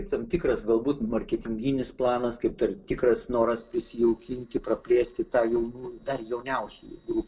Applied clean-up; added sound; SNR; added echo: neural separator model SepFormer DNS4.